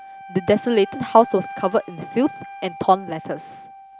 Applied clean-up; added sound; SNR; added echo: none; Wind instrument, woodwind instrument; 16 dB; none.